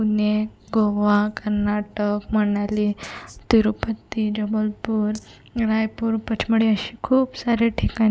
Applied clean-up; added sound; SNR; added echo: none; none; none; none.